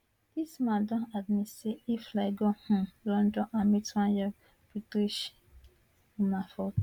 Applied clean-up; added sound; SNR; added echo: none; none; none; none.